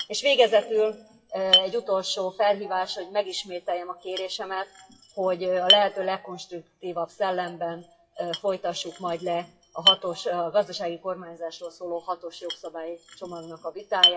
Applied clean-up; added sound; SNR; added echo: classical method WPE with log-MMSE.